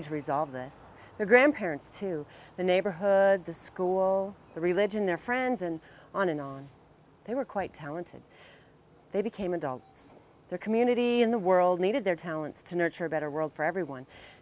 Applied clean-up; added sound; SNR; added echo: none; none; none; none.